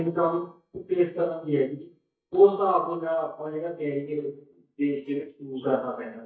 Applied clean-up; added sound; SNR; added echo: neural mask model DeepFilterNet 3.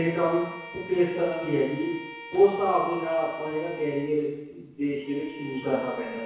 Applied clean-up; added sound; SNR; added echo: none; Bowed string instrument; 15 dB; reverberation time 1.1 s.